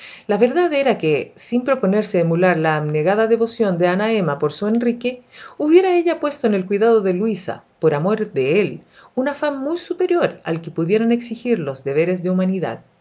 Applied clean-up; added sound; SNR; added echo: none; none; none; none.